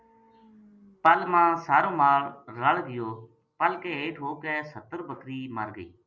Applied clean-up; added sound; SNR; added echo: none; none; none; none.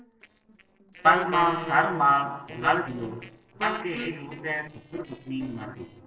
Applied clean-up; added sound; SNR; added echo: neural separator model SepFormer DNS4.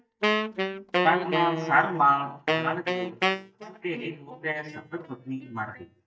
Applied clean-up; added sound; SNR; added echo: neural mask model DeepFilterNet 3.